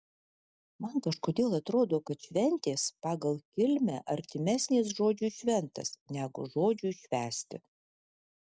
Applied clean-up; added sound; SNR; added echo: none; none; none; none.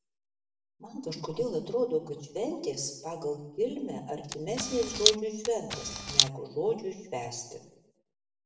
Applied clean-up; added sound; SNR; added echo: none; Camera; -4 dB; reverberation time 0.7 s.